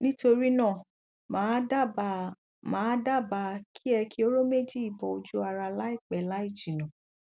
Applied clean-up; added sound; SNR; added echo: none; none; none; none.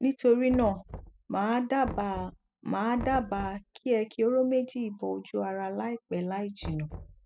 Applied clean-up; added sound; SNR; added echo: classical method spectral subtraction.